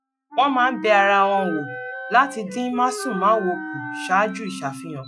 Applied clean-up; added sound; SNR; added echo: classical method Wiener filter.